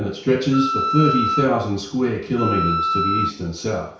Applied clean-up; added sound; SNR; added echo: none; Wind instrument, woodwind instrument; 1 dB; reverberation time 0.6 s.